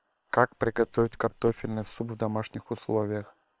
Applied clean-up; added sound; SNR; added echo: neural separator model SepFormer WHAM!.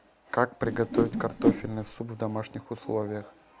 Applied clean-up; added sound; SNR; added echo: none; Whoosh, swoosh, swish; -1 dB; none.